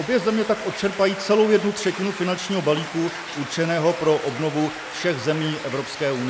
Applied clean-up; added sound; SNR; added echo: none; Stream; 12 dB; none.